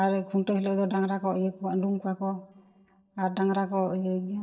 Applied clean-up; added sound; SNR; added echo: neural separator model SepFormer DNS4.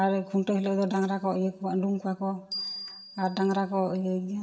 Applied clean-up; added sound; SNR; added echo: none; Bell; 12 dB; reverberation time 1.8 s.